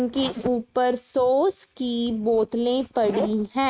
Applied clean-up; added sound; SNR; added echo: neural mask model RNNoise.